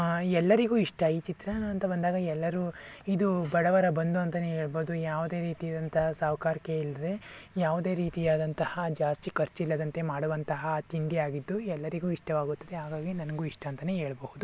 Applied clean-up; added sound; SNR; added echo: none; none; none; none.